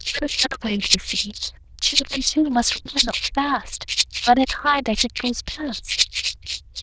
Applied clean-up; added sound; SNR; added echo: neural diffusion model UNIVERSE++.